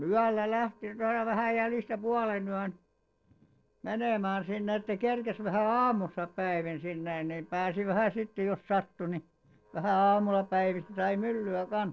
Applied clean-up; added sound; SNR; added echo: neural separator model SepFormer DNS4.